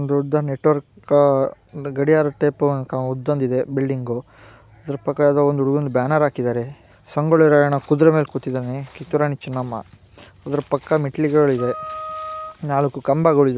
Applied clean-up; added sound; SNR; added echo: none; Wind instrument, woodwind instrument; 14 dB; none.